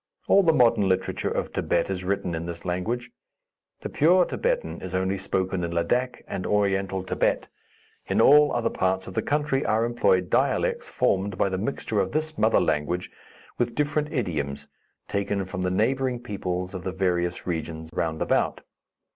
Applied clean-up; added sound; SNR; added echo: none; none; none; none.